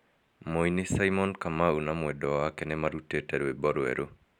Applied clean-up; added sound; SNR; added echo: none; none; none; none.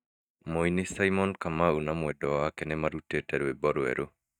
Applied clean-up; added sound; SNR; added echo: neural mask model DeepFilterNet 3.